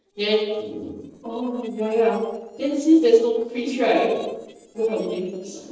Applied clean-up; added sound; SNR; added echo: neural separator model SepFormer DNS4.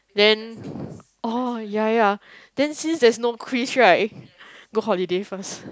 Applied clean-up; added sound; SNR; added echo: none; none; none; none.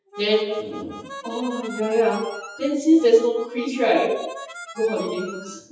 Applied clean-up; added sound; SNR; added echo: classical method WPE with log-MMSE.